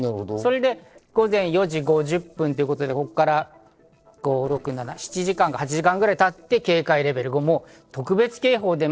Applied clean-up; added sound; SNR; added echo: neural separator model SepFormer DNS4.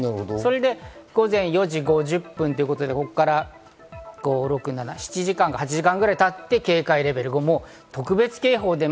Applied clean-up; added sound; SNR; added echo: none; none; none; none.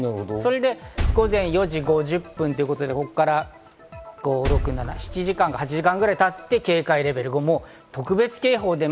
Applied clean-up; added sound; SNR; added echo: none; Liquid; 8 dB; none.